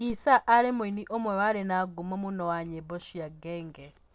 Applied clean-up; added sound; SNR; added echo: none; none; none; none.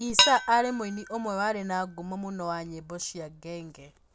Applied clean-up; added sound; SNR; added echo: none; Dishes, pots, and pans; 2 dB; none.